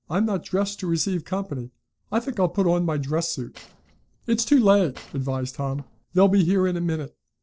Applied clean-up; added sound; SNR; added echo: neural separator model SepFormer DNS4.